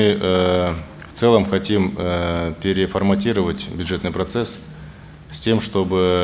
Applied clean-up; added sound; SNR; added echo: none; none; none; none.